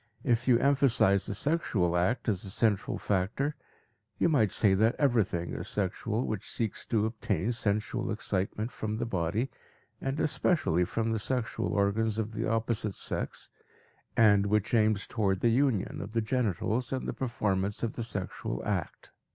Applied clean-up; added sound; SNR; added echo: none; none; none; none.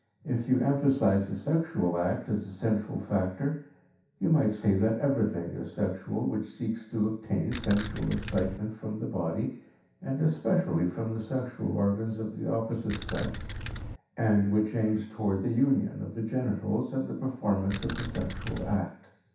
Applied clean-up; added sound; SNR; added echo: none; Keys jangling; 3 dB; reverberation time 0.7 s.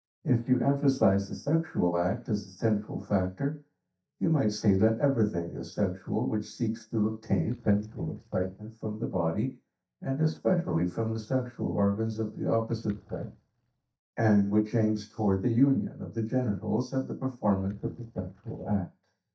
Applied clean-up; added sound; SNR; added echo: neural mask model DeepFilterNet 3.